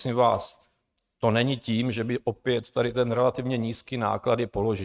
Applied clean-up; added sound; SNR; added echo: neural mask model RNNoise.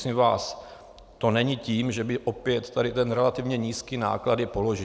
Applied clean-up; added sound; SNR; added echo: none; none; none; none.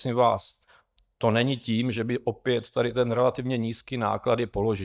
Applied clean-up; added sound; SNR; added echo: neural mask model DeepFilterNet 3.